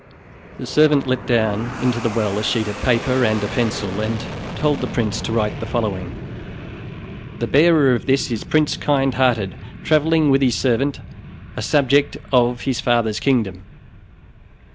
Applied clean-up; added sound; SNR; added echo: none; Fixed-wing aircraft, airplane; 12 dB; none.